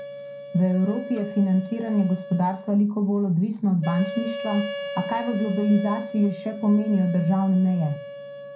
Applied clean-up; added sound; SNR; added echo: none; Wind instrument, woodwind instrument; 12 dB; reverberation time 0.2 s.